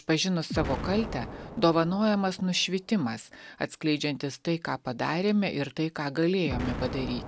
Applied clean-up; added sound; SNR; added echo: none; Explosion; 11 dB; none.